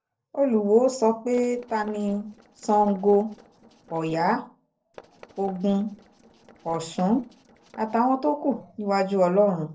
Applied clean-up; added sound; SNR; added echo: neural separator model SepFormer DNS4.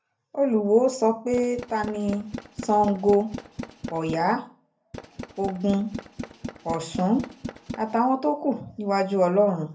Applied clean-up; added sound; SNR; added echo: none; Tools; 12 dB; reverberation time 0.3 s.